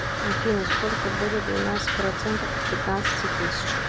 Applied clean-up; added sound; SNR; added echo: none; none; none; none.